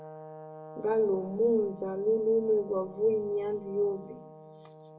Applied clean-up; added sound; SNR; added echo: none; Brass instrument; 17 dB; reverberation time 0.7 s.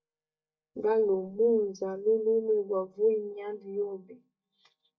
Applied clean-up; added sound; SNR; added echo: neural mask model DeepFilterNet 3.